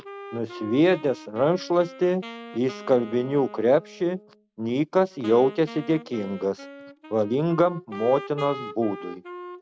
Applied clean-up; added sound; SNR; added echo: none; Wind instrument, woodwind instrument; 16 dB; none.